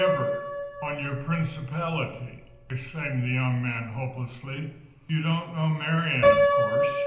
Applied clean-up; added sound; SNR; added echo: none; Piano; -1 dB; reverberation time 0.8 s.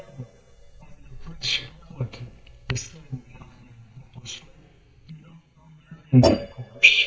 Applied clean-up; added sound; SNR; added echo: neural mask model DeepFilterNet 3.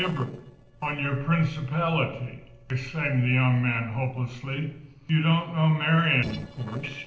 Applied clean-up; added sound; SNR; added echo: neural separator model SepFormer DNS4.